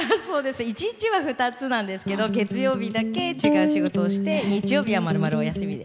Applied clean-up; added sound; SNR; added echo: none; Electric guitar; -1 dB; none.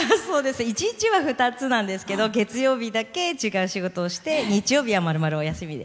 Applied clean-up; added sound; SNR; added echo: none; none; none; none.